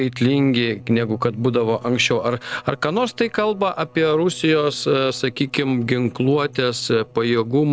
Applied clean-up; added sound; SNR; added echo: neural separator model SepFormer DNS4.